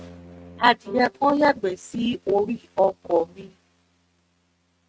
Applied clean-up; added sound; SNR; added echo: neural mask model RNNoise.